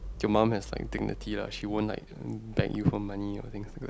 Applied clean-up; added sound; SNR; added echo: none; Idling / Engine starting / Motor vehicle (road); 12 dB; none.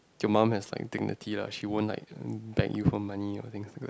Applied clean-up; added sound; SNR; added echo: none; none; none; none.